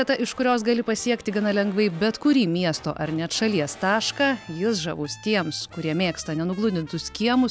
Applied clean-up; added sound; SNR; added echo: none; none; none; none.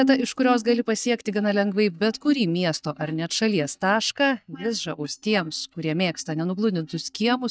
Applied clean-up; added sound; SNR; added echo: neural mask model DeepFilterNet 3.